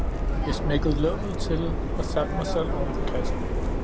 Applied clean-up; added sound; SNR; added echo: none; Subway, metro, underground; -4 dB; none.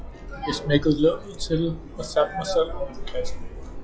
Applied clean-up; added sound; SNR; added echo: classical method log-MMSE.